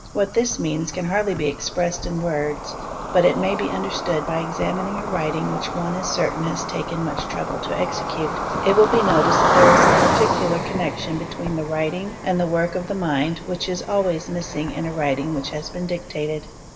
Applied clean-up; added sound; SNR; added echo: none; Cricket; 2 dB; reverberation time 2.8 s.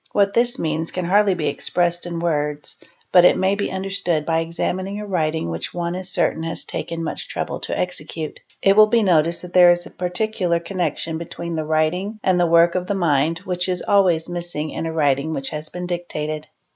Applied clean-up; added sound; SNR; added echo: none; none; none; none.